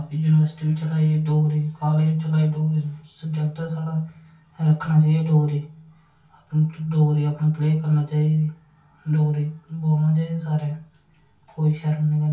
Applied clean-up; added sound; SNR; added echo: none; none; none; reverberation time 0.2 s.